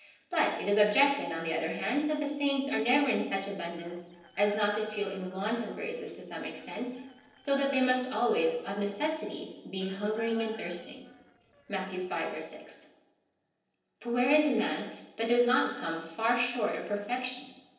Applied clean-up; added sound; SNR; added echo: neural separator model SepFormer DNS4.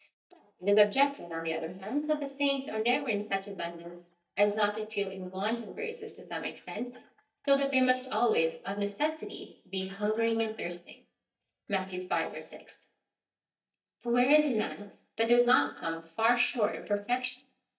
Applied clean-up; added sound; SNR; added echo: neural mask model DeepFilterNet 3.